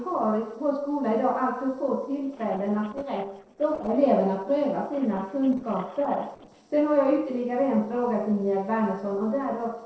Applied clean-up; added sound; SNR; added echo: neural separator model SepFormer DNS4.